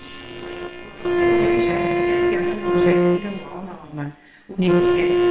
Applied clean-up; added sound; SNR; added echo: neural separator model SepFormer WHAMR!.